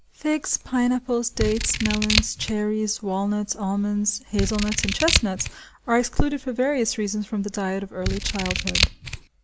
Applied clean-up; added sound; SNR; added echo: none; Scissors; 1 dB; none.